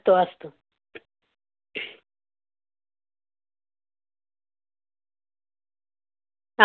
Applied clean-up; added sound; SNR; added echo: none; none; none; none.